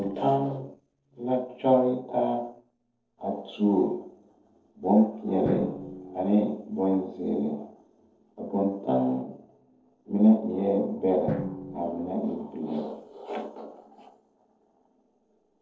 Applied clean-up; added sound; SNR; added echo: neural separator model SepFormer DNS4.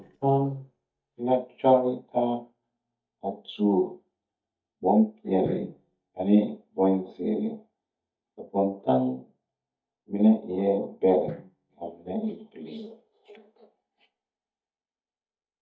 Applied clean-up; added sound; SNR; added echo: neural mask model DeepFilterNet 3.